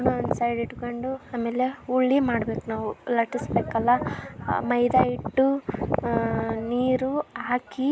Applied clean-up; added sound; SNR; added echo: none; none; none; none.